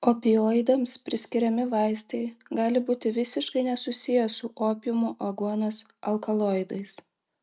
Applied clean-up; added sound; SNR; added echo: none; none; none; none.